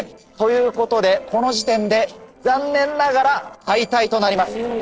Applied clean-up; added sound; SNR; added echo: neural separator model SepFormer DNS4.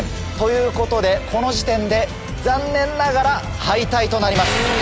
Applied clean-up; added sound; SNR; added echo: none; none; none; none.